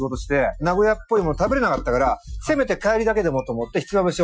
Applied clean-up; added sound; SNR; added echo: classical method Wiener filter.